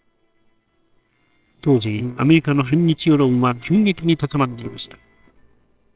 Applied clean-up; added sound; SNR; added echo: neural separator model SepFormer WHAMR!.